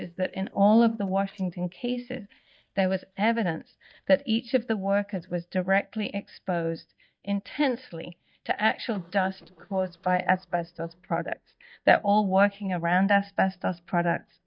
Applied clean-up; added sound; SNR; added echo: neural mask model DeepFilterNet 3.